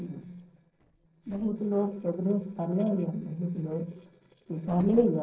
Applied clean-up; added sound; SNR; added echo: neural separator model SepFormer DNS4.